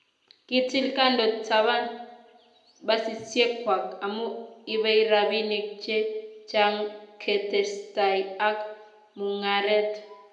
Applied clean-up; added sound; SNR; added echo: none; none; none; reverberation time 0.7 s.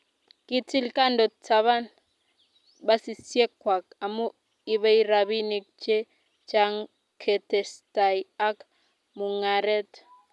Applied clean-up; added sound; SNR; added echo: none; none; none; none.